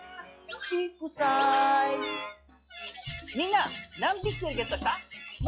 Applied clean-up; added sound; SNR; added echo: classical method log-MMSE.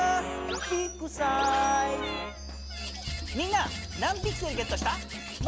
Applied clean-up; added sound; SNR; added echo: none; Musical instrument; 14 dB; none.